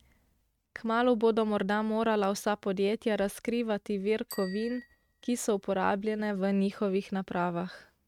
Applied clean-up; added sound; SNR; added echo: neural mask model RNNoise.